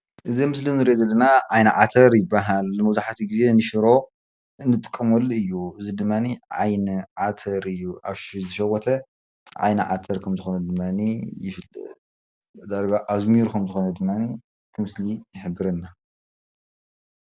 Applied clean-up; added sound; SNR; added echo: none; none; none; none.